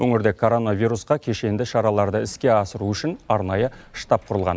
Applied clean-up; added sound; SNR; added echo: none; none; none; none.